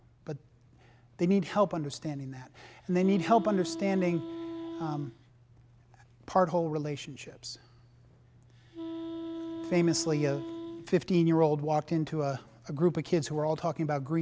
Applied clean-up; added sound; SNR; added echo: none; Wind instrument, woodwind instrument; 9 dB; none.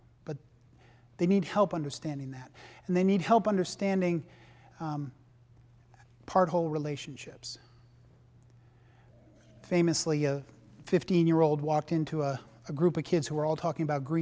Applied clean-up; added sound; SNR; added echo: none; none; none; none.